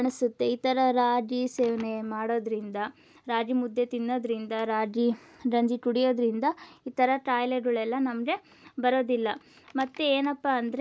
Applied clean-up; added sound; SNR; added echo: none; none; none; none.